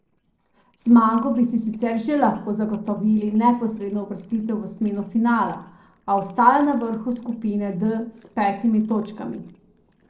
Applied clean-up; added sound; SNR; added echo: neural separator model SepFormer DNS4.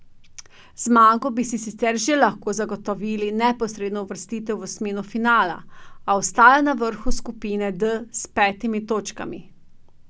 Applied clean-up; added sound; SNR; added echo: none; none; none; none.